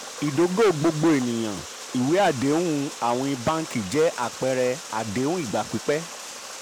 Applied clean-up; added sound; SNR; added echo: none; Water; 13 dB; none.